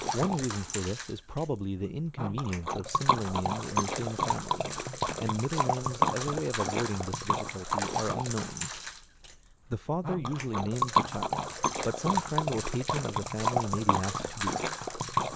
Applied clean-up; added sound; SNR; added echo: none; Liquid; -2 dB; none.